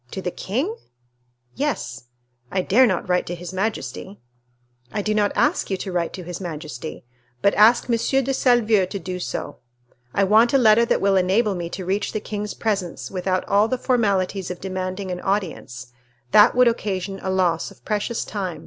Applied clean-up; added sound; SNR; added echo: none; none; none; none.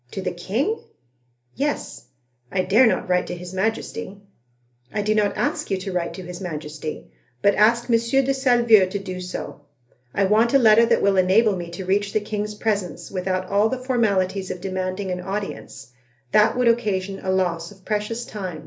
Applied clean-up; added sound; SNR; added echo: none; none; none; reverberation time 0.3 s.